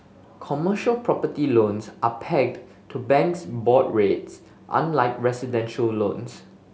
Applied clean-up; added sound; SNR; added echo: none; none; none; none.